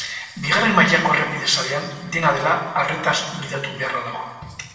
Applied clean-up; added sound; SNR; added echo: none; none; none; reverberation time 1.2 s.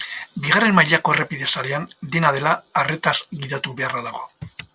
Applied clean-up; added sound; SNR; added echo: none; none; none; none.